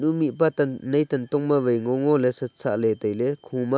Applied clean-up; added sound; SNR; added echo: none; none; none; none.